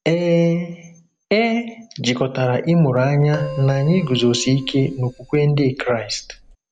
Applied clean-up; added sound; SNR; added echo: none; Keyboard (musical); 18 dB; none.